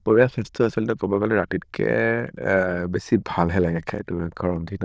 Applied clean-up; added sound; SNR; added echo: neural diffusion model UNIVERSE++.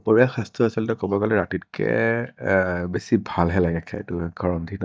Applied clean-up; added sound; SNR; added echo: neural mask model DeepFilterNet 3.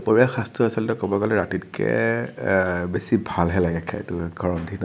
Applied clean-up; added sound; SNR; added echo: none; none; none; none.